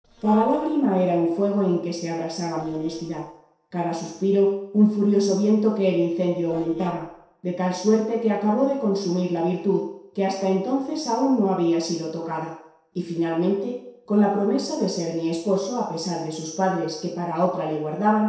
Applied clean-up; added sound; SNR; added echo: neural separator model SepFormer DNS4.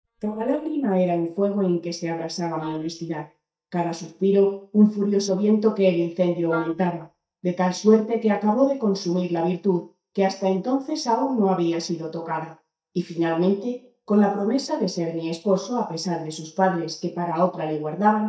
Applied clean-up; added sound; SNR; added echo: neural mask model DeepFilterNet 3.